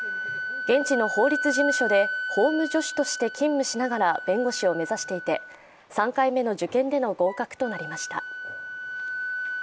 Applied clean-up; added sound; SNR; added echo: none; Wind instrument, woodwind instrument; 7 dB; none.